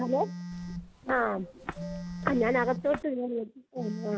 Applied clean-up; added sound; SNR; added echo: none; Walk, footsteps + Telephone; 8 dB; none.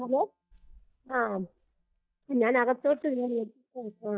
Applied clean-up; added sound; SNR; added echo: neural mask model DeepFilterNet 3.